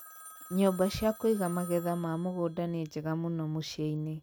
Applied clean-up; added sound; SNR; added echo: none; Telephone; 19 dB; none.